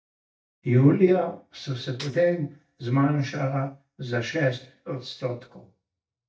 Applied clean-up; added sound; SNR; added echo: neural mask model DeepFilterNet 3.